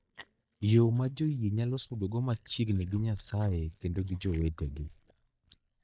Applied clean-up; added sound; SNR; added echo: neural mask model DeepFilterNet 3.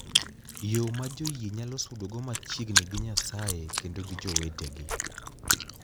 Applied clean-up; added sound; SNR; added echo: none; Chewing, mastication; -2 dB; none.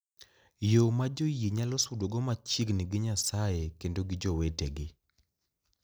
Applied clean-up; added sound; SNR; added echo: none; none; none; none.